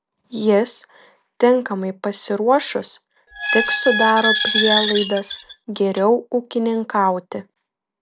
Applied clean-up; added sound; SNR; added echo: none; Squeak; -1 dB; none.